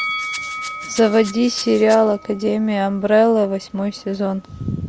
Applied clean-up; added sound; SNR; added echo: none; Rattle + Bell; 13 dB; none.